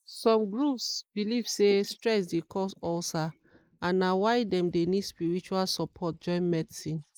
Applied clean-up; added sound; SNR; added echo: neural mask model Resemble Enhance denoiser.